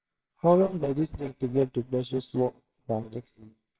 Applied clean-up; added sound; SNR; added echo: neural separator model SepFormer WHAMR!.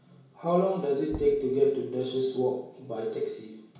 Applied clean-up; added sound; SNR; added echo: none; Knock; 19 dB; reverberation time 0.7 s.